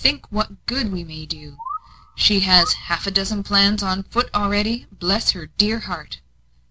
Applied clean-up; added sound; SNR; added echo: none; Bird; 14 dB; none.